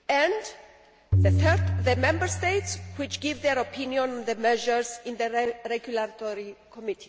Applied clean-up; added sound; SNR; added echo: none; Tabla; 0 dB; none.